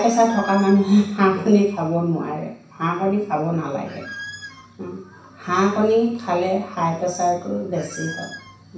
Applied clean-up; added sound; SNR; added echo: none; Squeak; 16 dB; reverberation time 0.6 s.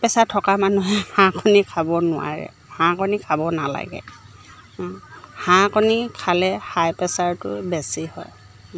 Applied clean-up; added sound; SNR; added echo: none; none; none; none.